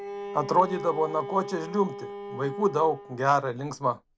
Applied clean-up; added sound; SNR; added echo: none; Bowed string instrument; 11 dB; none.